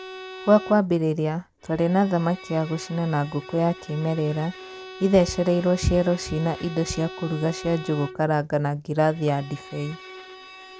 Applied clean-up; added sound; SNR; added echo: none; Bowed string instrument; 17 dB; none.